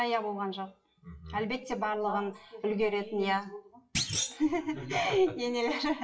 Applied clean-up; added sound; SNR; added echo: classical method WPE with log-MMSE.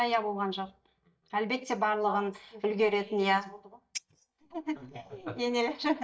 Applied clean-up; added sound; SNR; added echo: neural mask model DeepFilterNet 3.